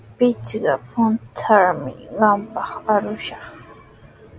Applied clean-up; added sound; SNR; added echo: none; none; none; none.